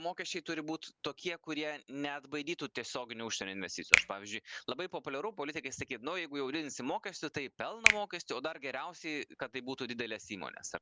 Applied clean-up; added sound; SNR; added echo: none; Finger snapping; -4 dB; none.